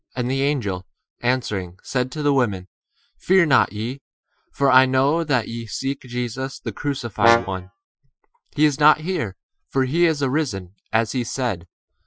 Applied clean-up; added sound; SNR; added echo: classical method Wiener filter.